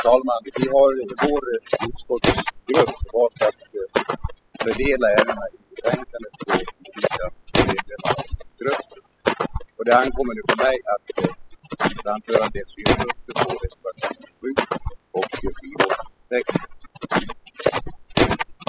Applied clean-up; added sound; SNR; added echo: classical method spectral subtraction.